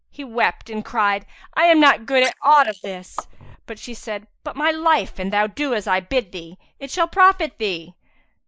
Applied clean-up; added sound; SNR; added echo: neural mask model Resemble Enhance denoiser.